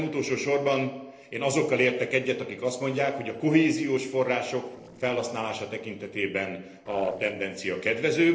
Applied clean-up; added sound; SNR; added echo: neural separator model SepFormer DNS4.